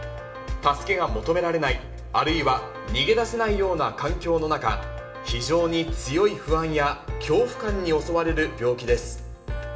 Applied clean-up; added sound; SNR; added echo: none; none; none; reverberation time 1.6 s.